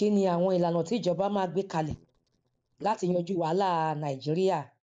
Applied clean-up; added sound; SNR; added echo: neural mask model DeepFilterNet 3.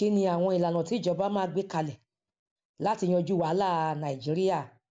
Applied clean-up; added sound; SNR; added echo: none; none; none; none.